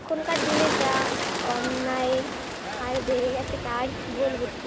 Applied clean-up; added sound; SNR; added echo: none; Bird; 1 dB; none.